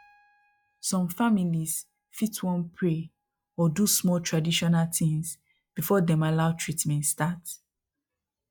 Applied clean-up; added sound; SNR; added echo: classical method log-MMSE.